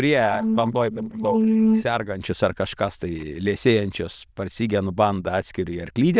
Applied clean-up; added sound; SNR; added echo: neural diffusion model UNIVERSE++.